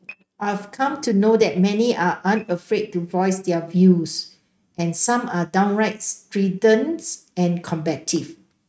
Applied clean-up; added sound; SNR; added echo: neural mask model RNNoise.